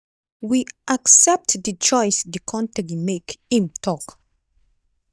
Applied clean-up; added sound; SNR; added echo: neural mask model DeepFilterNet 3.